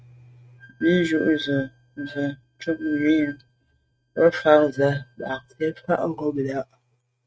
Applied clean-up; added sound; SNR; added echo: neural mask model RNNoise.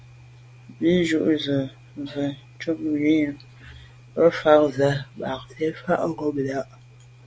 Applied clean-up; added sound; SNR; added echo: none; none; none; none.